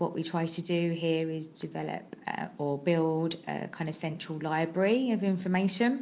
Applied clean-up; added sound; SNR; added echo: none; none; none; none.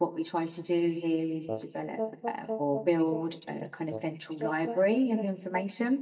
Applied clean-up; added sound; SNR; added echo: neural mask model DeepFilterNet 3.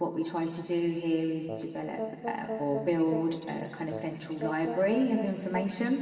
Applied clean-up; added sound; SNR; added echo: none; Brass instrument; 8 dB; reverberation time 2.4 s.